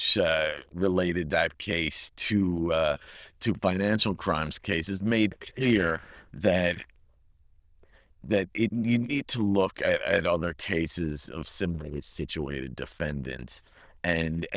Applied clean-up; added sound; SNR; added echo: neural diffusion model UNIVERSE++.